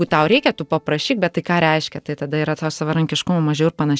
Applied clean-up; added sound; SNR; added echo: neural separator model SepFormer DNS4.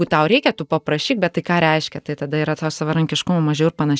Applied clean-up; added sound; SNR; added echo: neural mask model DeepFilterNet 3.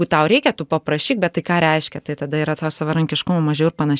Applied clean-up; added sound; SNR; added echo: none; none; none; none.